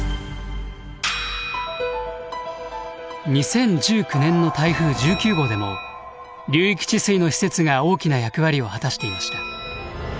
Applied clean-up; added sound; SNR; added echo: none; Bell; 15 dB; none.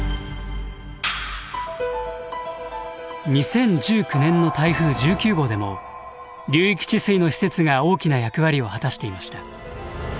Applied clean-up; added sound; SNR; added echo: none; none; none; none.